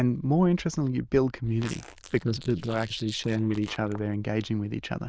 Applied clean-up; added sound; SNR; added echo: neural diffusion model UNIVERSE++.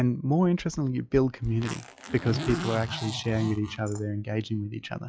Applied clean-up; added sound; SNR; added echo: classical method log-MMSE.